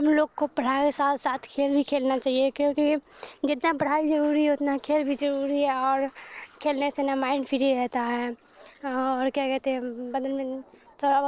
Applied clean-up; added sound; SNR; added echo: neural separator model SepFormer DNS4.